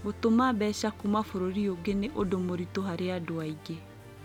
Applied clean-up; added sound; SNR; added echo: none; Musical instrument; 15 dB; none.